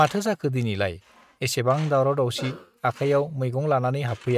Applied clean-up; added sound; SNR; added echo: neural mask model RNNoise.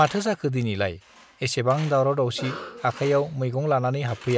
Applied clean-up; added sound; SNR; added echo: none; Cough + Tools; 18 dB; none.